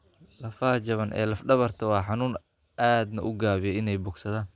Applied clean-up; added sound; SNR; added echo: none; none; none; none.